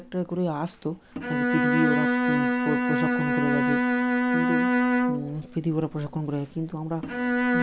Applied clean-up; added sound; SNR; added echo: none; Bowed string instrument; -5 dB; none.